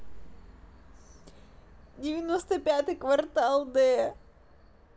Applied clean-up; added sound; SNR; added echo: none; none; none; none.